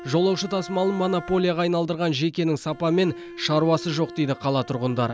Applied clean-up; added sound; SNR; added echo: none; Bowed string instrument; 17 dB; none.